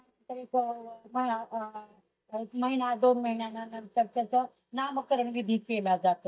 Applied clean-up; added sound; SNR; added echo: neural mask model DeepFilterNet 3.